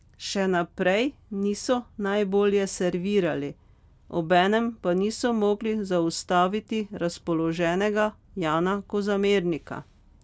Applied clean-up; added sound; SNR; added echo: none; none; none; none.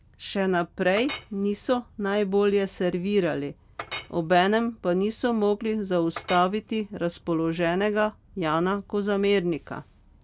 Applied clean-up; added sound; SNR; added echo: none; Chink, clink; 17 dB; none.